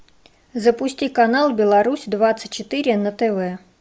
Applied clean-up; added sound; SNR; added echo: none; none; none; none.